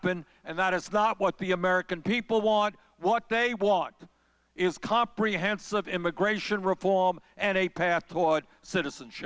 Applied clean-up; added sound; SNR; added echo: none; none; none; none.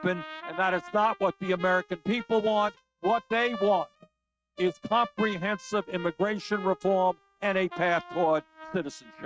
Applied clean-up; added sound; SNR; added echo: neural mask model RNNoise.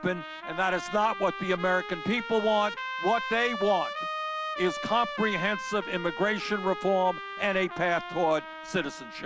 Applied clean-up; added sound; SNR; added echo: none; Trumpet; 8 dB; none.